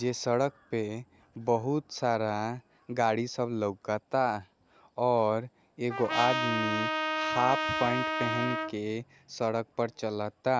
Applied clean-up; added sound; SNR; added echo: none; Trumpet; 1 dB; none.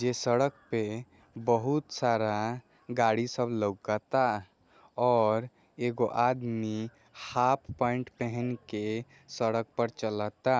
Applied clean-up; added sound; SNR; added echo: none; none; none; none.